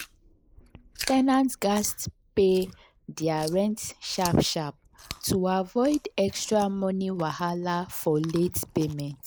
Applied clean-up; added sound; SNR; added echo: neural mask model Resemble Enhance denoiser.